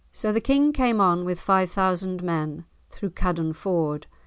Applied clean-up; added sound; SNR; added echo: none; none; none; none.